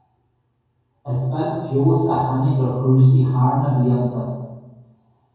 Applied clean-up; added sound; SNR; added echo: none; none; none; reverberation time 1.3 s.